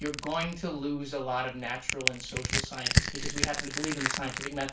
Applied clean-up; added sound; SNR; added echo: none; Crushing; -2 dB; reverberation time 0.3 s.